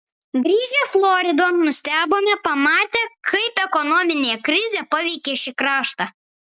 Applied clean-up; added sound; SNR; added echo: none; none; none; none.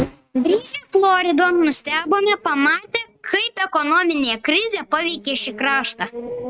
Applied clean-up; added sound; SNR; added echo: neural mask model RNNoise.